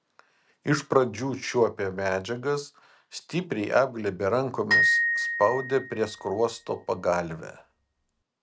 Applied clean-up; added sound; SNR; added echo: none; Glockenspiel; 1 dB; none.